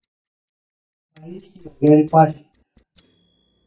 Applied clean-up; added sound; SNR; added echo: neural mask model DeepFilterNet 3.